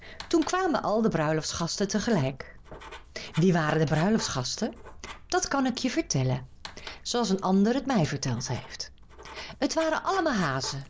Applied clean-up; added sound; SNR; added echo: none; Writing; 18 dB; none.